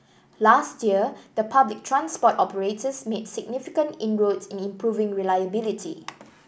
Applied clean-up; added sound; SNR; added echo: none; none; none; none.